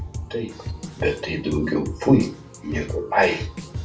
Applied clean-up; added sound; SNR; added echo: none; Drum kit; 10 dB; reverberation time 0.3 s.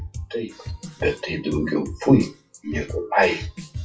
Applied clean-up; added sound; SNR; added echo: classical method WPE with log-MMSE.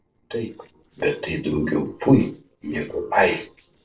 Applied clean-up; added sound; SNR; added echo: neural separator model SepFormer DNS4.